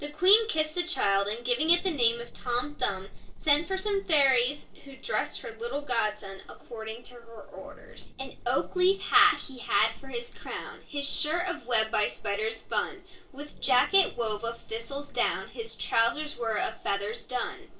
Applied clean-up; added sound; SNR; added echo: neural separator model SepFormer DNS4.